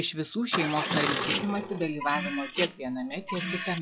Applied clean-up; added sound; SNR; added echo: classical method log-MMSE.